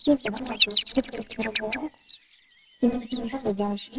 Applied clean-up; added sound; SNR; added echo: neural separator model SepFormer WHAMR!.